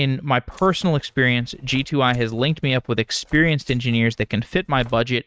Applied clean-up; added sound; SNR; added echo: neural mask model RNNoise.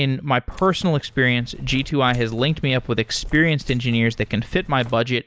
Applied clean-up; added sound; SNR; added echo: neural mask model Resemble Enhance denoiser.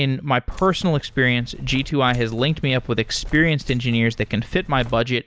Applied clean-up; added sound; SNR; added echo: none; Keys jangling; 16 dB; none.